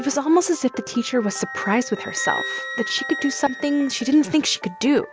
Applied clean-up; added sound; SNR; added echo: none; Wind instrument, woodwind instrument; 12 dB; none.